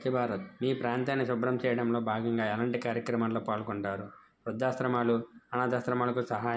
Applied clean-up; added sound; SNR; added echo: none; none; none; none.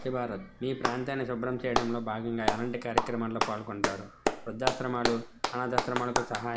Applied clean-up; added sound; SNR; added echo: none; Clapping; 1 dB; none.